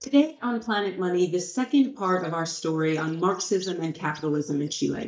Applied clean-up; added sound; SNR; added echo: neural mask model DeepFilterNet 3.